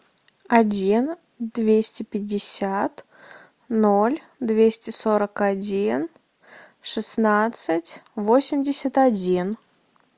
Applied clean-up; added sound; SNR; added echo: none; none; none; none.